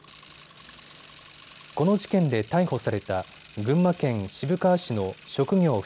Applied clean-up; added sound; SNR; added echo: none; none; none; none.